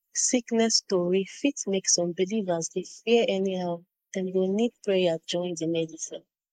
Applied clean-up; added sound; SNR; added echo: neural mask model Resemble Enhance denoiser.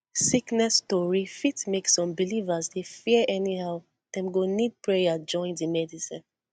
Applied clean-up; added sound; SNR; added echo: none; none; none; none.